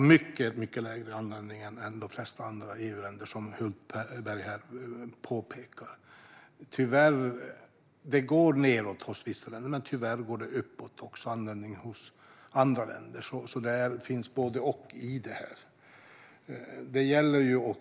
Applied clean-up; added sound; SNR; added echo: none; none; none; none.